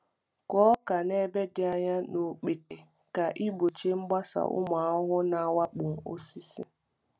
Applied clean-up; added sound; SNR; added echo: none; none; none; none.